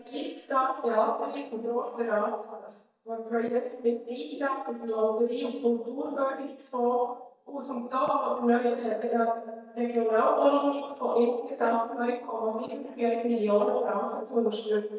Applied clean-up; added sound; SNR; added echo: neural mask model DeepFilterNet 3.